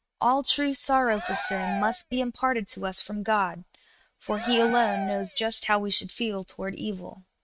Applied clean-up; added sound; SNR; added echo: neural mask model RNNoise.